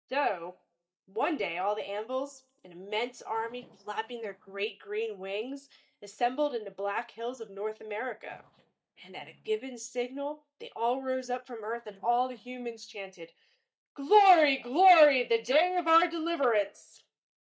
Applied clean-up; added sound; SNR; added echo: neural mask model DeepFilterNet 3.